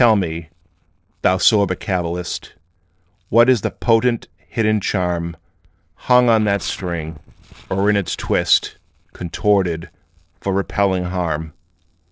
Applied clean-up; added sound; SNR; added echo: neural separator model SepFormer DNS4.